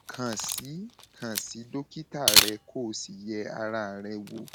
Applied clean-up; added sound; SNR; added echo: none; Camera; -4 dB; none.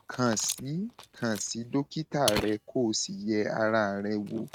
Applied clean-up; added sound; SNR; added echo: neural mask model RNNoise.